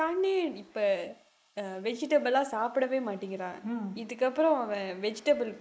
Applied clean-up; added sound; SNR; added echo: neural mask model Resemble Enhance denoiser.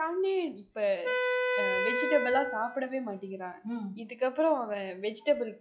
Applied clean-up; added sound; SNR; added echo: classical method log-MMSE.